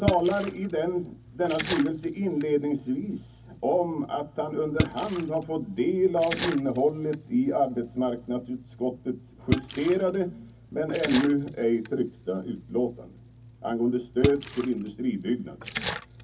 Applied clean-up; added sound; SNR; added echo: none; Splash, splatter; 9 dB; reverberation time 0.3 s.